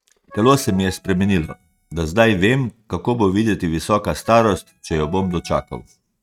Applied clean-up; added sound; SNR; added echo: neural mask model RNNoise.